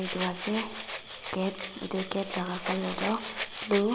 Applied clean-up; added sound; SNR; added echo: none; Rattle (instrument); 7 dB; none.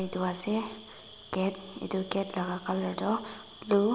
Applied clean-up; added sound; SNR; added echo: none; none; none; none.